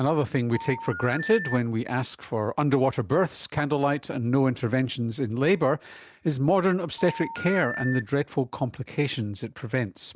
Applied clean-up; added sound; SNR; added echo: none; Telephone; 10 dB; none.